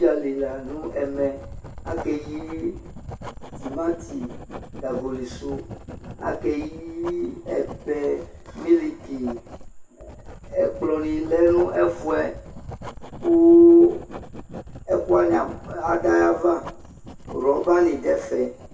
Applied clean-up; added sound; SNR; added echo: none; Writing; 15 dB; reverberation time 0.2 s.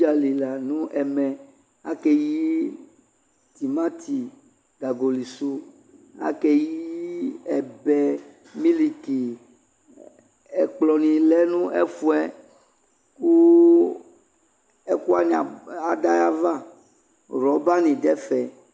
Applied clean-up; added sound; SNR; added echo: none; none; none; none.